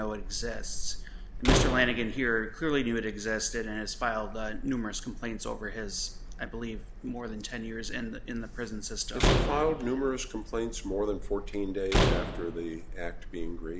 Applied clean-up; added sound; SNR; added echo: none; Slam; -2 dB; none.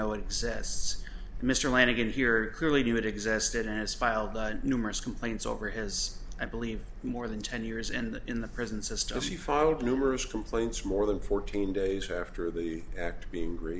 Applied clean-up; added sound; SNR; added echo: none; none; none; none.